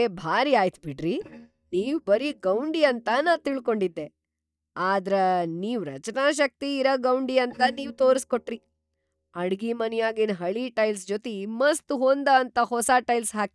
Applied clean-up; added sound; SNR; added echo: neural mask model DeepFilterNet 3.